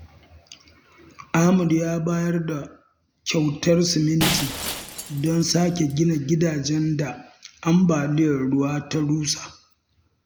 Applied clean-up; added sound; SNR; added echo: none; Shatter; 8 dB; none.